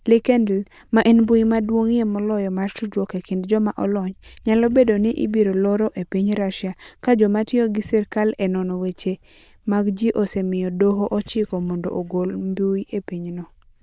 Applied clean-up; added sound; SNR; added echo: neural diffusion model UNIVERSE++.